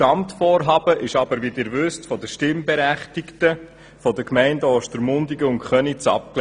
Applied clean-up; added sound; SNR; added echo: none; none; none; none.